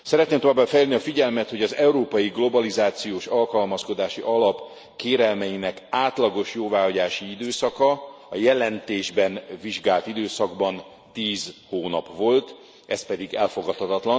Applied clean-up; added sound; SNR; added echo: none; Rattle (instrument); 18 dB; none.